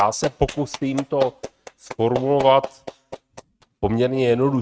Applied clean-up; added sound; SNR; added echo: neural mask model RNNoise.